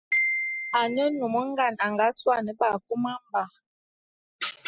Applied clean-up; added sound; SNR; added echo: classical method spectral subtraction.